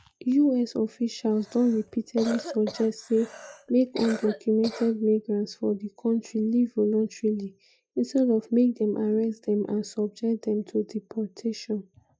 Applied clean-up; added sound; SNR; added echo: classical method log-MMSE.